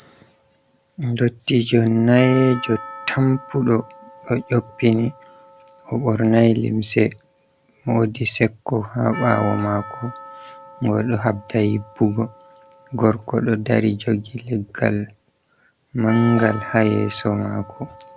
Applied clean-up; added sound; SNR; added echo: none; Percussion; 18 dB; none.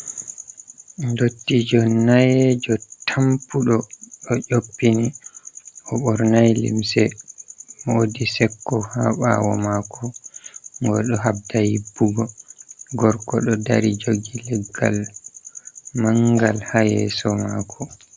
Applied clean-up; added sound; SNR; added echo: none; none; none; none.